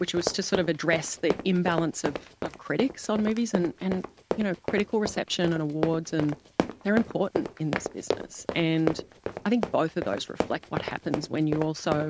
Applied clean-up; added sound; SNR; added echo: none; Run; 6 dB; none.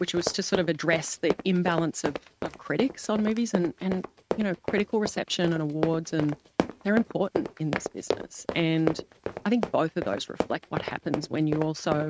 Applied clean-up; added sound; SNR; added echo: neural mask model RNNoise.